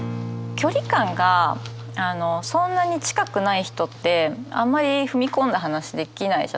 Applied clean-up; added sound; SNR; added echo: none; Acoustic guitar; 13 dB; none.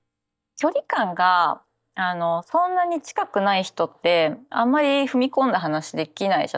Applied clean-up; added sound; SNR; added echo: neural mask model DeepFilterNet 3.